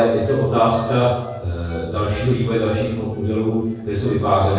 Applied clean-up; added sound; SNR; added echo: neural separator model SepFormer DNS4.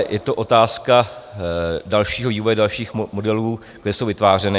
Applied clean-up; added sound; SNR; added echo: none; none; none; none.